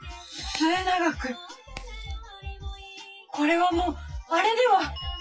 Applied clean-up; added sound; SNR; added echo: classical method WPE with log-MMSE.